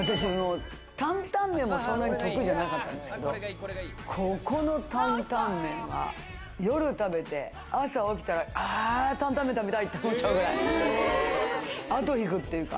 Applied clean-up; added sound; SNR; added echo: none; none; none; none.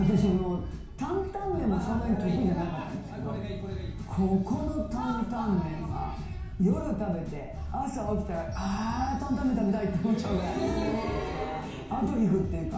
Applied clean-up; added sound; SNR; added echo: none; Wind; 15 dB; reverberation time 0.6 s.